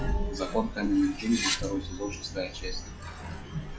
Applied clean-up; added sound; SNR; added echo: classical method log-MMSE.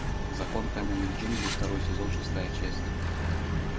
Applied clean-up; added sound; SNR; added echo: none; Truck + Meow; 10 dB; none.